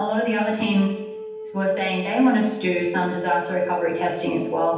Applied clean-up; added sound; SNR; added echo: none; Wind instrument, woodwind instrument; 11 dB; reverberation time 0.9 s.